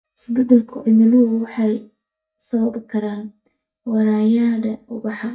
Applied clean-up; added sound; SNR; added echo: neural mask model DeepFilterNet 3.